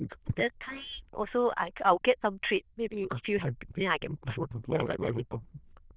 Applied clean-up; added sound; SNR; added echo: neural diffusion model UNIVERSE++.